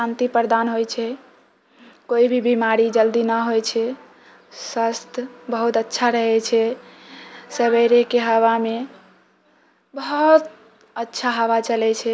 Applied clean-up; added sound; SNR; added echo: none; none; none; none.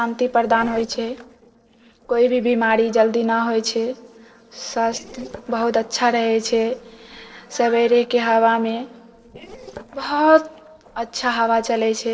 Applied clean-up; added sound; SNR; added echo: neural separator model SepFormer DNS4.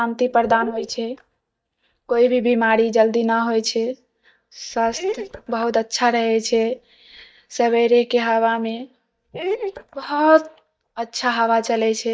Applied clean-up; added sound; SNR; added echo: neural mask model DeepFilterNet 3.